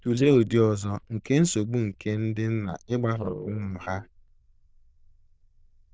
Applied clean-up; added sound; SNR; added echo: neural diffusion model UNIVERSE++.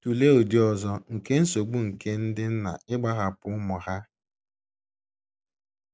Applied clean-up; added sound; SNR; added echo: none; none; none; none.